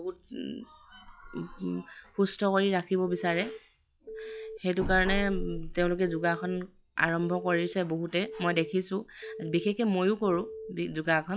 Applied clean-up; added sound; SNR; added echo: classical method log-MMSE.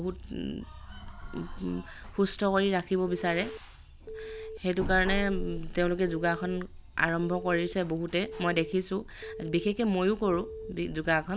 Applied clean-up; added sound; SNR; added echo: none; Telephone; 13 dB; none.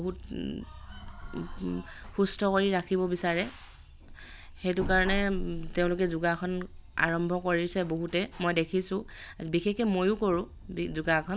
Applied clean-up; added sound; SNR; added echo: none; none; none; none.